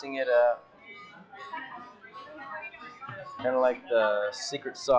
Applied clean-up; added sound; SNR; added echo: classical method log-MMSE.